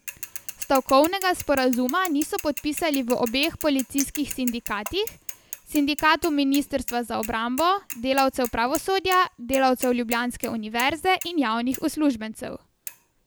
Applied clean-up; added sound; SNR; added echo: none; Mechanisms / Bicycle + Chink, clink; 14 dB; none.